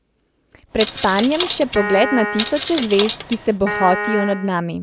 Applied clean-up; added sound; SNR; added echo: none; Piano + Coin (dropping); 5 dB; none.